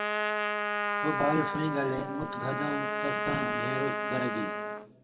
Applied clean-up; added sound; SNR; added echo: none; Trumpet; -2 dB; reverberation time 1.4 s.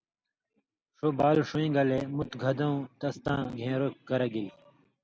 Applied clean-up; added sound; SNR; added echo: none; none; none; none.